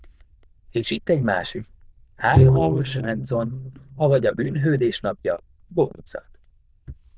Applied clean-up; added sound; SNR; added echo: neural diffusion model UNIVERSE++.